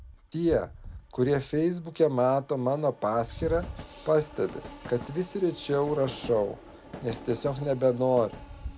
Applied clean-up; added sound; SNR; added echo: none; Train; 15 dB; none.